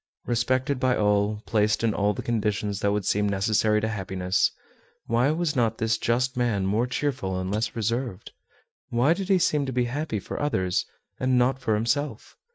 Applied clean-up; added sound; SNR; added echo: neural mask model RNNoise.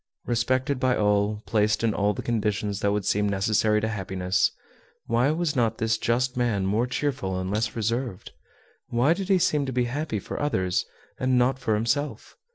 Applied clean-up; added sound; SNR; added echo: neural separator model SepFormer DNS4.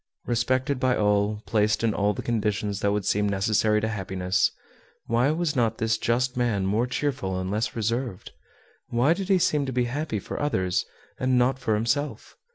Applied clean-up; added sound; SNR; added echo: none; none; none; none.